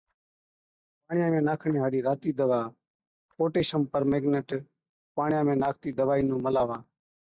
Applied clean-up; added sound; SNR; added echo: neural mask model DeepFilterNet 3.